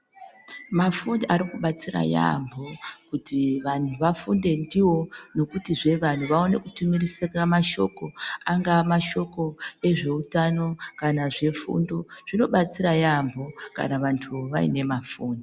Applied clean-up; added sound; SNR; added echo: none; none; none; none.